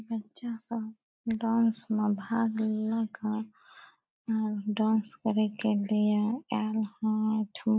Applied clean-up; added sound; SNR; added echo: neural mask model DeepFilterNet 3.